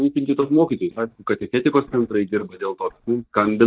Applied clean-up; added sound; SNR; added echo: neural mask model DeepFilterNet 3.